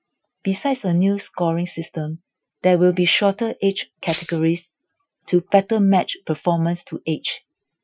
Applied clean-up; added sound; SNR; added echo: classical method Wiener filter.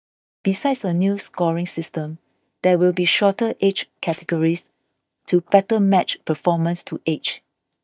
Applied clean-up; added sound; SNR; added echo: neural mask model DeepFilterNet 3.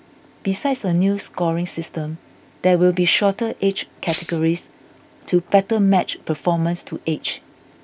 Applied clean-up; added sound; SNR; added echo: none; Rattle (instrument); 13 dB; none.